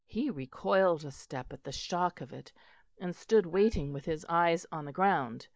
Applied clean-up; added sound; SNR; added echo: neural mask model DeepFilterNet 3.